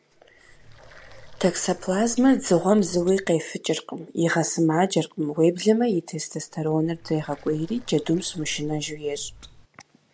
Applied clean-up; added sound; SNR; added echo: none; Water; 20 dB; none.